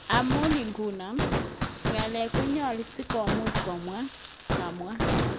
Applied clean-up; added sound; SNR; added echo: none; Fireworks; -1 dB; none.